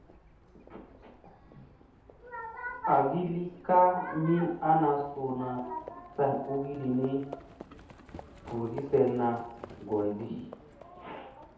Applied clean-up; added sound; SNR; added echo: none; Livestock, farm animals, working animals; 19 dB; reverberation time 0.8 s.